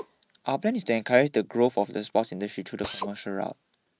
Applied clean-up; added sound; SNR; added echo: neural mask model RNNoise.